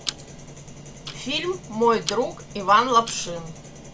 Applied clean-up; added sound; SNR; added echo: none; Tick-tock; 14 dB; none.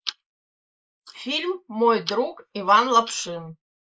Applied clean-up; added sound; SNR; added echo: neural mask model Resemble Enhance denoiser.